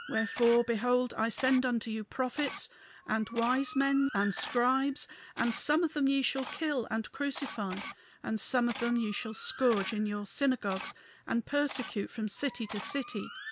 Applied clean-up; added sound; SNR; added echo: none; Camera + Bird; 13 dB; none.